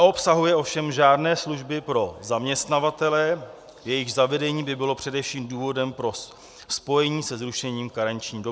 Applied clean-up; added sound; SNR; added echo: none; none; none; none.